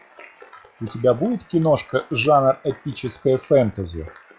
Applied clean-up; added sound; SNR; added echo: classical method log-MMSE.